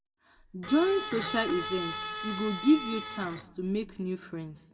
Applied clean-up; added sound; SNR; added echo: none; Bowed string instrument; 8 dB; reverberation time 1.6 s.